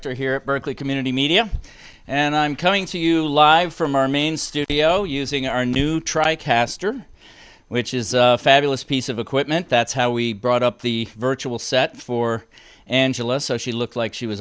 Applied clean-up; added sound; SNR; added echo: none; none; none; none.